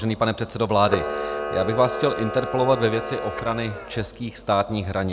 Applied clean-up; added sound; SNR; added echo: none; Camera; 8 dB; none.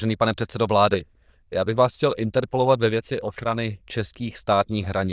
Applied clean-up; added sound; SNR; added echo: neural diffusion model UNIVERSE++.